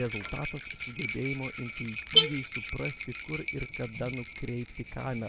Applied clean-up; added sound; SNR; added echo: none; Alarm / Car + Rattle; -4 dB; none.